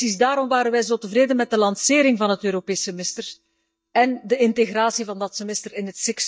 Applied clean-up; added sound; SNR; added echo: neural mask model DeepFilterNet 3.